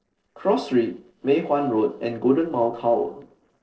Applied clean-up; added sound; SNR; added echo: neural separator model SepFormer DNS4.